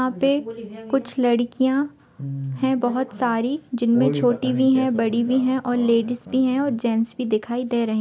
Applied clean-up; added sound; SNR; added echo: none; none; none; none.